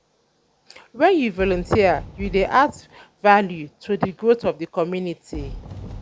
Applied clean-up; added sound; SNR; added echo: none; Fireworks; 17 dB; none.